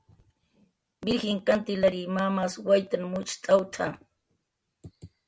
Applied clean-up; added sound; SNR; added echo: none; none; none; none.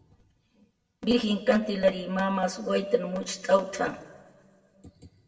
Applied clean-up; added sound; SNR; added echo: none; none; none; reverberation time 1.2 s.